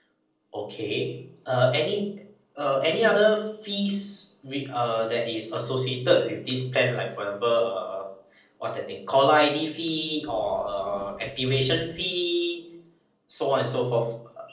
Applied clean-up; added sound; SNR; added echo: neural separator model SepFormer DNS4.